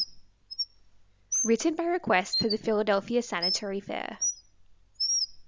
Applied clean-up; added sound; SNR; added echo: none; Bird; 4 dB; none.